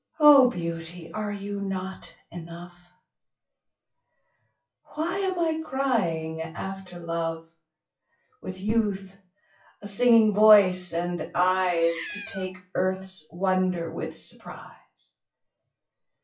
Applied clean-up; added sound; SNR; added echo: classical method WPE with log-MMSE.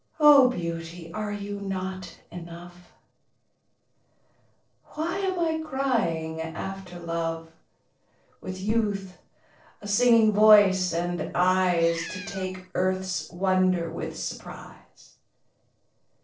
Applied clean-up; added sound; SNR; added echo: neural separator model SepFormer DNS4.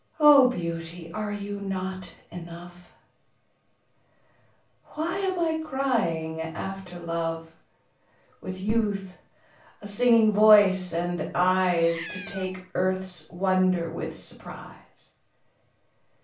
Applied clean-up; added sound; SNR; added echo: none; Meow; 15 dB; reverberation time 0.3 s.